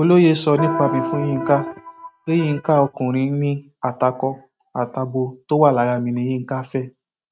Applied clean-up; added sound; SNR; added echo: neural mask model RNNoise.